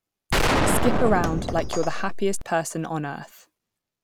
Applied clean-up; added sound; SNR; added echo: none; Gunshot, gunfire; -4 dB; none.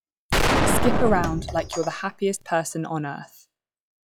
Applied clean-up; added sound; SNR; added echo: classical method log-MMSE.